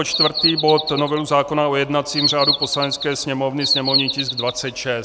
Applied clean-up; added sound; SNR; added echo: none; Bird vocalization, bird call, bird song; 1 dB; none.